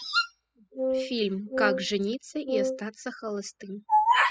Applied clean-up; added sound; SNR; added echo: classical method spectral subtraction.